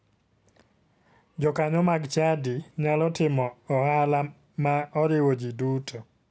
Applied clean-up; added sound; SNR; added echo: none; none; none; none.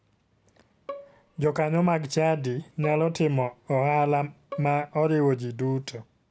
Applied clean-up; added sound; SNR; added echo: none; Bowed string instrument; 20 dB; none.